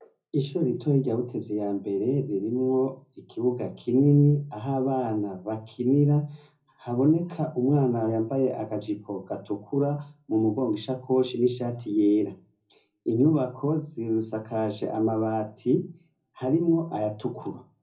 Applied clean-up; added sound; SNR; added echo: none; none; none; reverberation time 0.4 s.